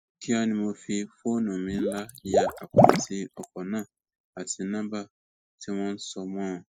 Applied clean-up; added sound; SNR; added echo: classical method spectral subtraction.